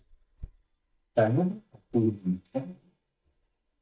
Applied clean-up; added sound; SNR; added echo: neural mask model DeepFilterNet 3.